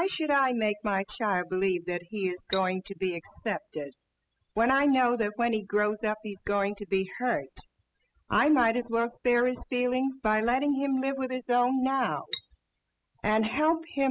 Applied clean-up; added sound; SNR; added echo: classical method spectral subtraction.